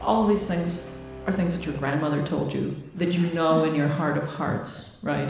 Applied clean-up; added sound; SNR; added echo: none; Brass instrument; 19 dB; reverberation time 1.1 s.